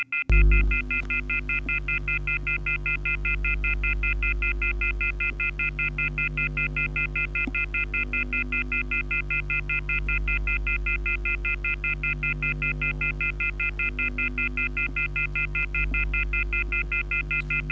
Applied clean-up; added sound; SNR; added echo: none; Telephone; -1 dB; none.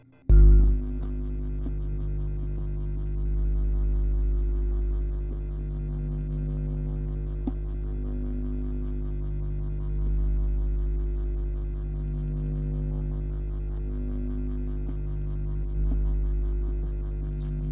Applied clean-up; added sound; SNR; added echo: neural separator model SepFormer DNS4.